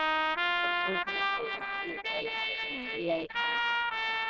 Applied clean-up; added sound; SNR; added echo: neural diffusion model UNIVERSE++.